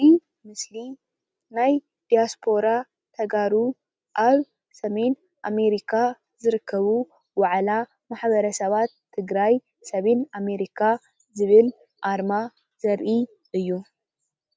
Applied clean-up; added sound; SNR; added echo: none; none; none; none.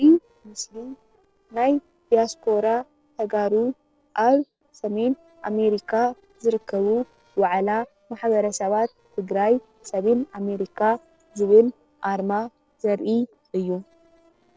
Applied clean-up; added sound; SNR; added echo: neural separator model SepFormer DNS4.